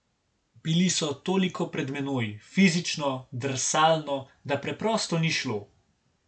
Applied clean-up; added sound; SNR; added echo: none; none; none; none.